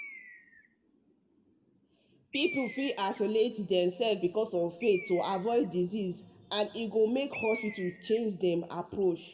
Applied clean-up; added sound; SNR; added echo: none; Bird; 16 dB; reverberation time 1.0 s.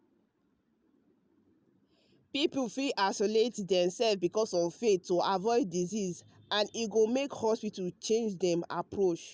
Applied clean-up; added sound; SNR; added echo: none; none; none; none.